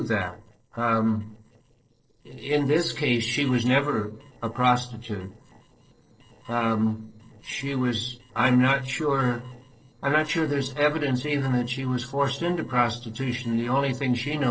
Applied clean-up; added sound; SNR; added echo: neural separator model SepFormer DNS4.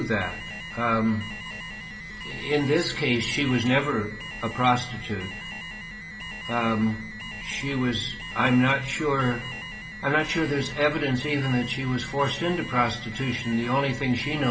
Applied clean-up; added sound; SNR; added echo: none; Alarm; 11 dB; reverberation time 0.2 s.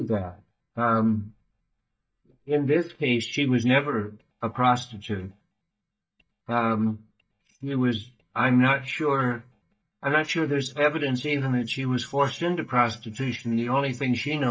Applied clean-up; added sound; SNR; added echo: neural mask model DeepFilterNet 3.